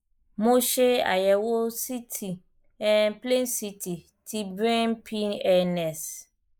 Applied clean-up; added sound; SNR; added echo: neural mask model Resemble Enhance denoiser.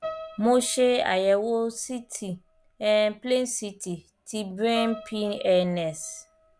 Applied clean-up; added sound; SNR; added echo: none; Piano; 17 dB; none.